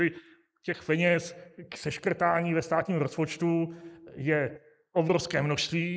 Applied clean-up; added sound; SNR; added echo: neural mask model Resemble Enhance denoiser.